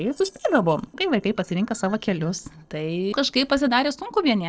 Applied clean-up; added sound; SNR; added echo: neural separator model SepFormer DNS4.